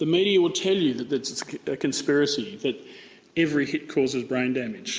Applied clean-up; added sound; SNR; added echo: none; none; none; none.